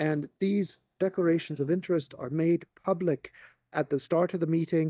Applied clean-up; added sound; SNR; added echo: neural mask model DeepFilterNet 3.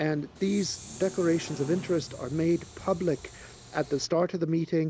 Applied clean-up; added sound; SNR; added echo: none; Motorcycle + Train; 16 dB; none.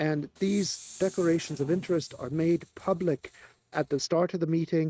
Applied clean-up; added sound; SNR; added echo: neural mask model RNNoise.